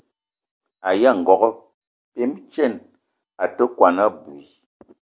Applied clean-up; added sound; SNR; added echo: none; none; none; none.